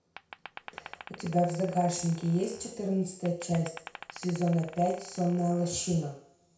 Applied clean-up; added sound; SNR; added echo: none; Glass; 19 dB; reverberation time 0.5 s.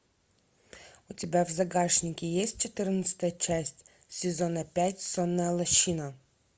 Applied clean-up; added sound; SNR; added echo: none; none; none; none.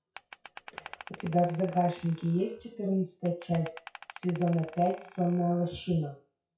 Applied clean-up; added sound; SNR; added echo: classical method WPE with log-MMSE.